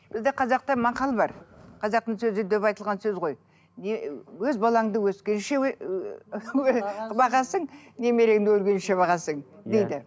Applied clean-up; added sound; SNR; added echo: none; none; none; none.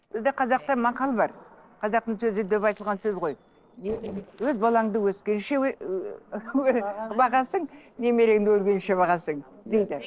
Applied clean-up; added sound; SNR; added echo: neural separator model SepFormer DNS4.